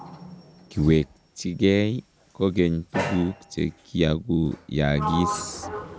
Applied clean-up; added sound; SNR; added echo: none; Sliding door; 11 dB; none.